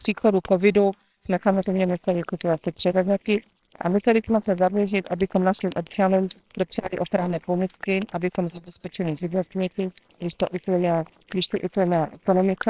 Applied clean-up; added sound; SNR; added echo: neural separator model SepFormer WHAMR!.